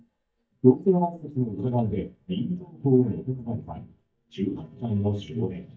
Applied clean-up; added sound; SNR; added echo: neural mask model DeepFilterNet 3.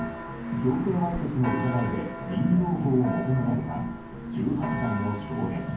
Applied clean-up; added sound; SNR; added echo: none; Church bell; 11 dB; reverberation time 0.9 s.